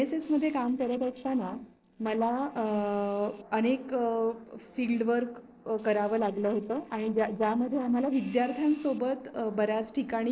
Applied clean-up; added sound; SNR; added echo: neural separator model SepFormer DNS4.